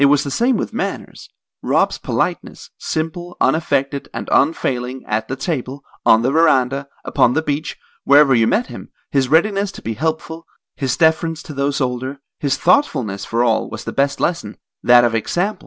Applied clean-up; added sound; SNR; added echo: none; none; none; none.